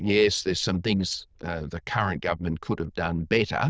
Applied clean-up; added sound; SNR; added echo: neural diffusion model UNIVERSE++.